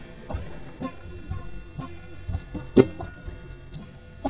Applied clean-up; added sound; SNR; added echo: neural mask model DeepFilterNet 3.